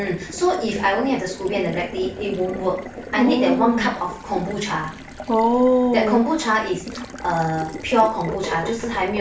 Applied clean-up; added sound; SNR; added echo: none; Water tap, faucet; 13 dB; none.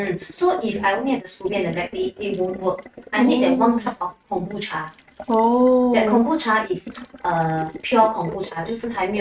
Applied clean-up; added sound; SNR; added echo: neural mask model RNNoise.